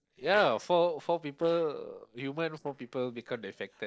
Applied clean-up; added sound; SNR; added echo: neural separator model SepFormer DNS4.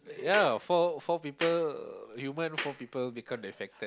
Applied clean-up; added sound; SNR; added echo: none; Clapping; 11 dB; none.